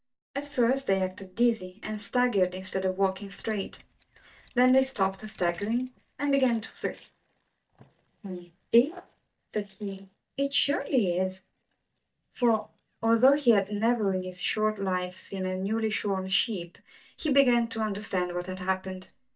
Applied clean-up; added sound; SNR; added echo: neural mask model DeepFilterNet 3.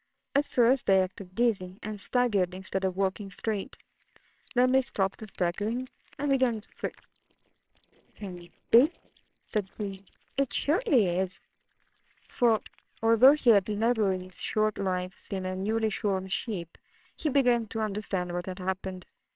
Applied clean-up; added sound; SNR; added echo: neural separator model SepFormer WHAMR!.